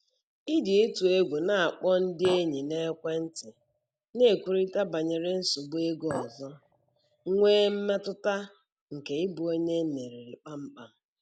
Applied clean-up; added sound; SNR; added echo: none; Chink, clink; 16 dB; none.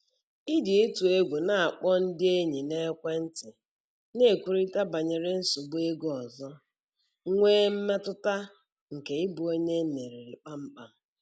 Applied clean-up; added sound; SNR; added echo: none; none; none; none.